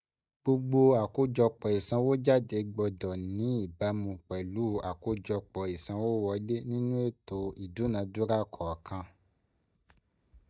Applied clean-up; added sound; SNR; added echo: neural mask model DeepFilterNet 3.